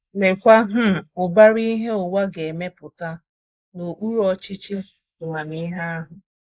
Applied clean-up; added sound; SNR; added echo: neural mask model Resemble Enhance denoiser.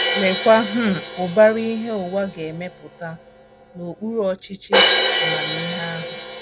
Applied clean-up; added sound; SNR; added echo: none; Crash cymbal; 2 dB; none.